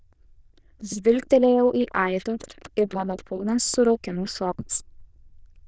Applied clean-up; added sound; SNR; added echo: neural diffusion model UNIVERSE++.